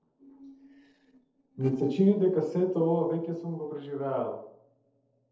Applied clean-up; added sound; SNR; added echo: neural separator model SepFormer DNS4.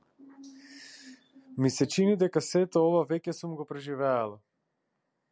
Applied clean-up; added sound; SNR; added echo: none; none; none; none.